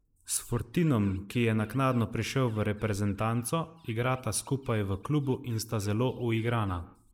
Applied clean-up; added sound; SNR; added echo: neural mask model Resemble Enhance denoiser.